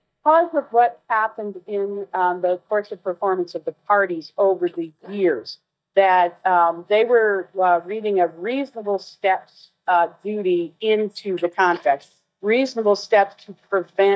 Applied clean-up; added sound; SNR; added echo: neural mask model DeepFilterNet 3.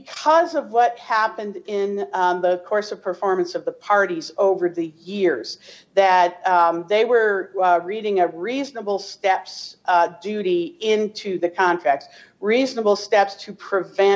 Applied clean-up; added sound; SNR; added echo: none; none; none; none.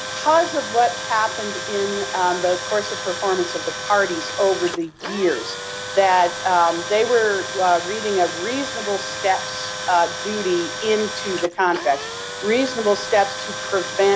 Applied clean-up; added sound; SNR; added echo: none; Tools; 8 dB; none.